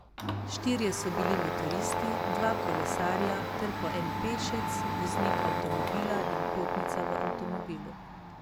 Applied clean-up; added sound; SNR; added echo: none; Domestic sounds, home sounds + Brass instrument; -3 dB; none.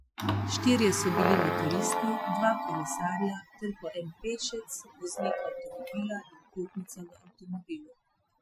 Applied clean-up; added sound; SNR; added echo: classical method Wiener filter.